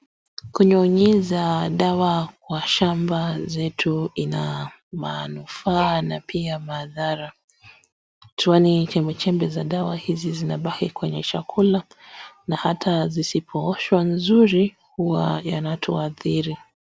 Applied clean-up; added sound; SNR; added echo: none; none; none; none.